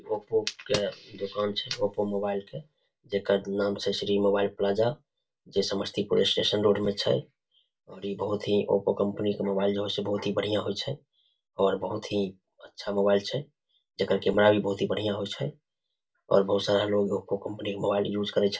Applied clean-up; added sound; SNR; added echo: none; none; none; reverberation time 0.2 s.